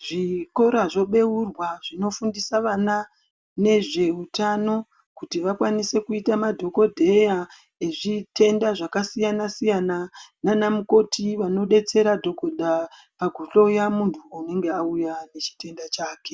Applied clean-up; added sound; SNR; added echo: none; none; none; none.